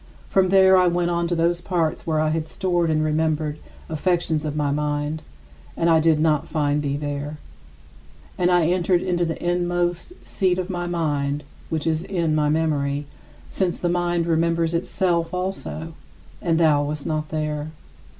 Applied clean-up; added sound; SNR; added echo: none; none; none; none.